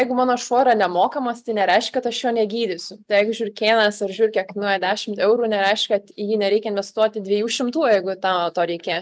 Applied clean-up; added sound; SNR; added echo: none; none; none; none.